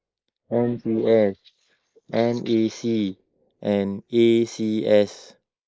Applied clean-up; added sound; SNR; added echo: neural mask model Resemble Enhance denoiser.